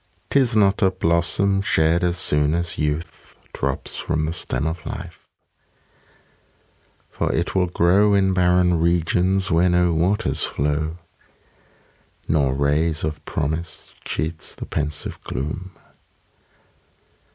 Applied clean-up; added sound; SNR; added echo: none; none; none; none.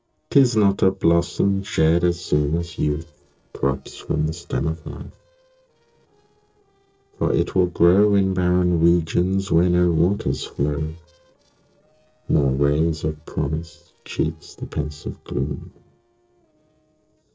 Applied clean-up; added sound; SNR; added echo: neural separator model SepFormer DNS4.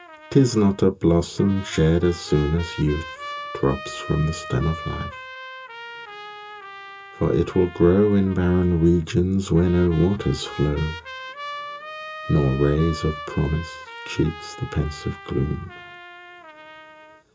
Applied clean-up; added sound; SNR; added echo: none; Trumpet; 15 dB; reverberation time 0.2 s.